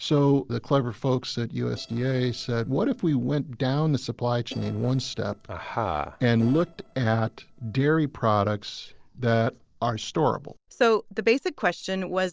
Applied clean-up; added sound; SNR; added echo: neural separator model SepFormer DNS4.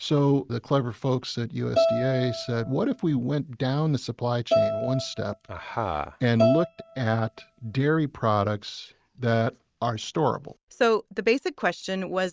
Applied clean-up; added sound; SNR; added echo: neural mask model RNNoise.